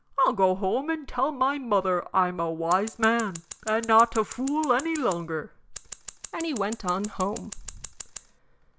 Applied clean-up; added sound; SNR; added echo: none; Scissors; 15 dB; none.